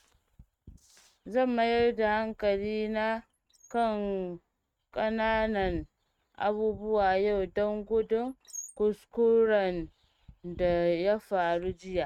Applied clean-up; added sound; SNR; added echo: neural mask model RNNoise.